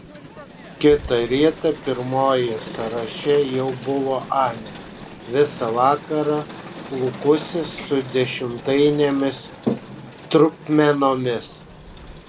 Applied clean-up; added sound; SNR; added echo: none; Crowd; 15 dB; none.